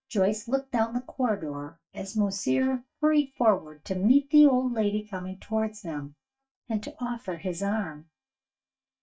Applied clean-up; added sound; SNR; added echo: neural mask model DeepFilterNet 3.